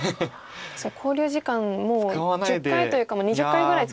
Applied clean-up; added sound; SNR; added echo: none; none; none; none.